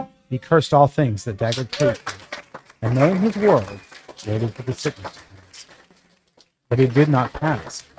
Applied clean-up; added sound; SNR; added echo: neural mask model RNNoise.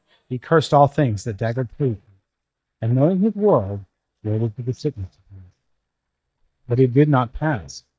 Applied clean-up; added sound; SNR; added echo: neural mask model DeepFilterNet 3.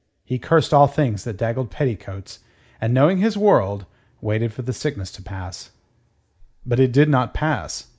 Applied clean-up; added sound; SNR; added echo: none; none; none; none.